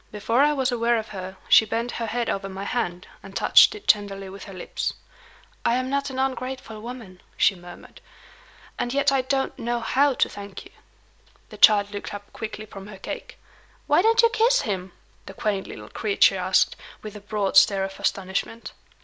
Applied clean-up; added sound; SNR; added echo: none; none; none; none.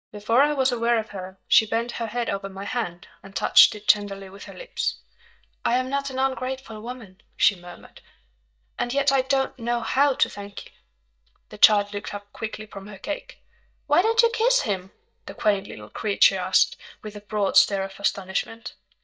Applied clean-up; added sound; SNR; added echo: neural mask model DeepFilterNet 3.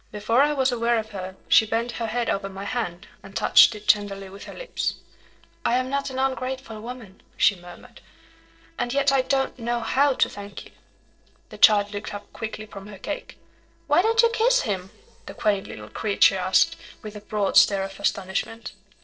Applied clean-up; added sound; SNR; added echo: neural separator model SepFormer DNS4.